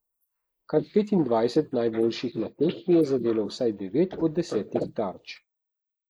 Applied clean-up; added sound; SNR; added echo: neural mask model Resemble Enhance denoiser.